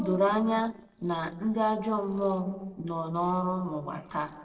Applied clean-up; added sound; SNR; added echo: neural separator model SepFormer DNS4.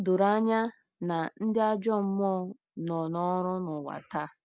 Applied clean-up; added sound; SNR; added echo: none; none; none; none.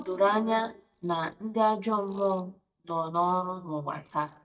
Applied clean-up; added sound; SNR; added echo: neural mask model DeepFilterNet 3.